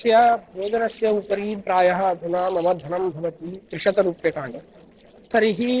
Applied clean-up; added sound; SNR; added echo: neural separator model SepFormer DNS4.